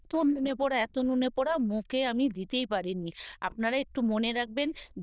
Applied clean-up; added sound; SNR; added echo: neural diffusion model UNIVERSE++.